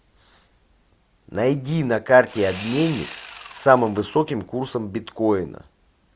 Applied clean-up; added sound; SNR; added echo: none; Sawing; 13 dB; none.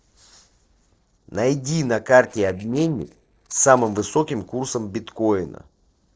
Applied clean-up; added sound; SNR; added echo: neural separator model SepFormer DNS4.